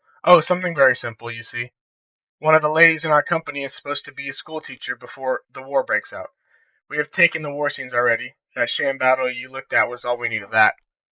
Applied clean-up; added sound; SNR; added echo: neural mask model Resemble Enhance denoiser.